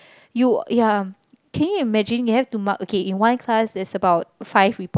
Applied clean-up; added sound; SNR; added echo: none; none; none; none.